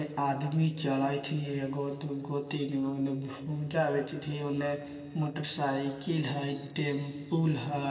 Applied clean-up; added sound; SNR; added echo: neural separator model SepFormer DNS4.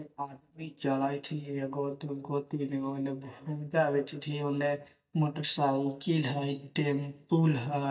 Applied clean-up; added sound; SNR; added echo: neural mask model DeepFilterNet 3.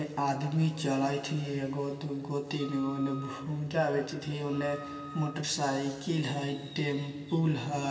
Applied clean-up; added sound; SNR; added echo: none; Wind instrument, woodwind instrument; 15 dB; reverberation time 2.6 s.